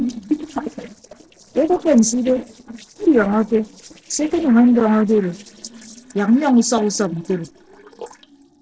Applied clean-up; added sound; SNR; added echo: neural separator model SepFormer DNS4.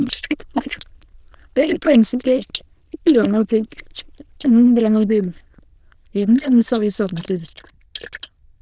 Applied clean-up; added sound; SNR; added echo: neural diffusion model UNIVERSE++.